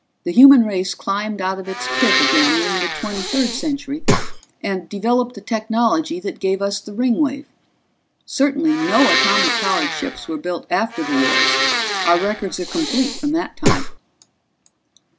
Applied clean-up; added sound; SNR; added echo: none; Domestic sounds, home sounds + Breathing; 0 dB; none.